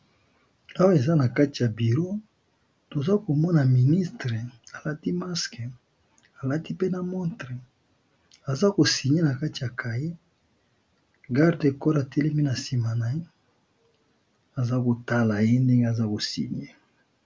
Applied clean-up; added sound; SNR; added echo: none; none; none; none.